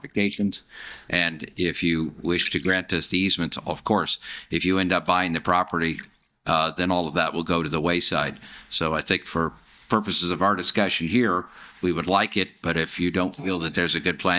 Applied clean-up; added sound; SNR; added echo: neural mask model DeepFilterNet 3.